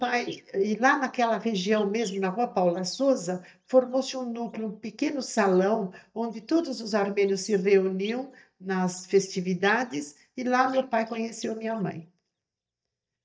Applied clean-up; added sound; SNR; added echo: neural mask model DeepFilterNet 3.